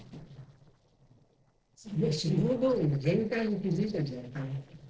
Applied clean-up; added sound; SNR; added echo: neural separator model SepFormer DNS4.